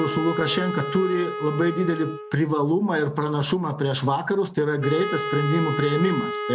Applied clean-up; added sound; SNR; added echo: none; Wind instrument, woodwind instrument; 8 dB; none.